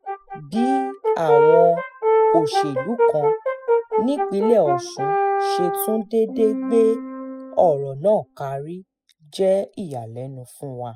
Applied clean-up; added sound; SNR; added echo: classical method spectral subtraction.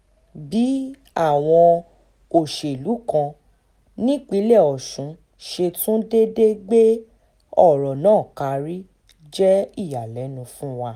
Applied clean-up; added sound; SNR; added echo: none; none; none; none.